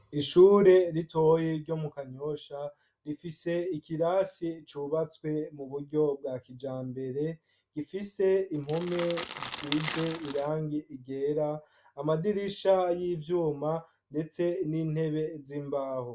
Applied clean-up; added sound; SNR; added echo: none; Crackle; 8 dB; none.